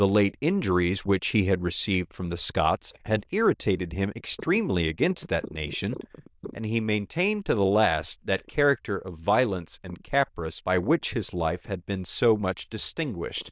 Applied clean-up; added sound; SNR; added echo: neural diffusion model UNIVERSE++.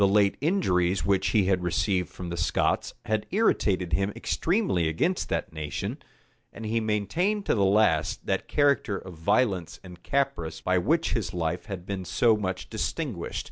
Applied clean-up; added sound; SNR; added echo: none; none; none; none.